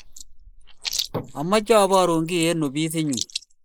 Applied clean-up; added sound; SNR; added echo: neural mask model Resemble Enhance denoiser.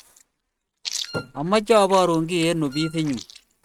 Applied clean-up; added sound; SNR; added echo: neural mask model RNNoise.